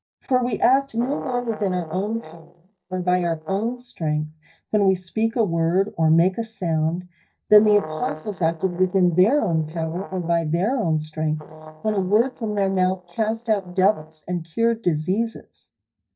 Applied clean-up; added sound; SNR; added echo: neural mask model DeepFilterNet 3.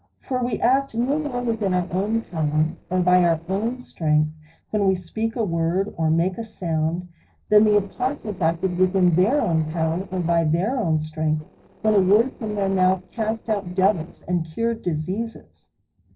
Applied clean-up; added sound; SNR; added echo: neural separator model SepFormer DNS4.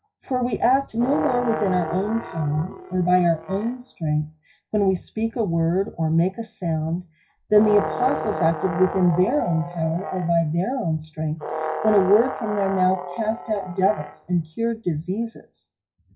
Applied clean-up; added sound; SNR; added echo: classical method WPE with log-MMSE.